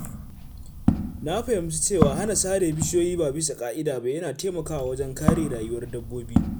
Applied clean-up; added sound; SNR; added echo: none; Walk, footsteps; 2 dB; none.